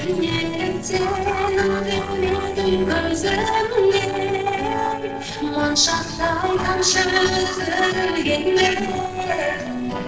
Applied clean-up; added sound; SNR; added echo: neural separator model SepFormer DNS4.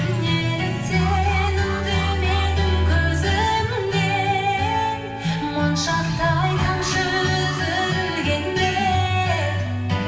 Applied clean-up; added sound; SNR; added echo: none; Alarm; 16 dB; reverberation time 1.4 s.